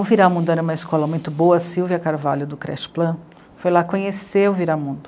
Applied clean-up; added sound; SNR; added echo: none; none; none; none.